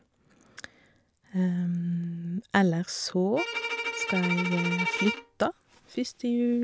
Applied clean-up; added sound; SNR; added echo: none; Bowed string instrument; 4 dB; none.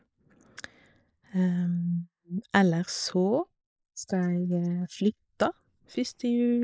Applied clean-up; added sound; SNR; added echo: neural mask model Resemble Enhance denoiser.